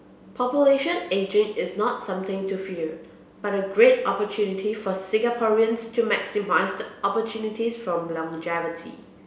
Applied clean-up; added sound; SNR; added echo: none; none; none; none.